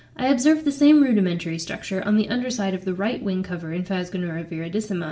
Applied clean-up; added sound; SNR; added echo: none; none; none; reverberation time 0.5 s.